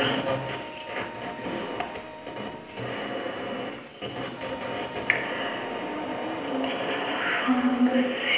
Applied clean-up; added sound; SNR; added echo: none; Wind instrument, woodwind instrument; 15 dB; reverberation time 0.8 s.